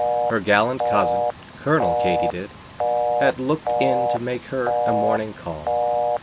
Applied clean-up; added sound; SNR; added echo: none; Telephone; -2 dB; none.